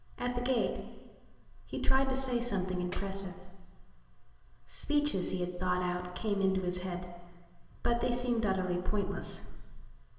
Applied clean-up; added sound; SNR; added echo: none; Tambourine; 14 dB; reverberation time 1.4 s.